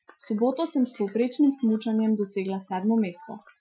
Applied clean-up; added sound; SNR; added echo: classical method Wiener filter.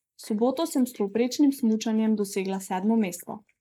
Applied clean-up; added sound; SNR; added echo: neural mask model Resemble Enhance denoiser.